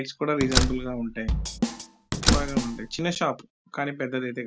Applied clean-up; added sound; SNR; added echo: none; Drum / Drum kit + Slam; -2 dB; none.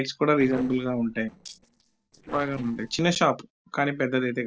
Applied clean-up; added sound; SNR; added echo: neural separator model SepFormer DNS4.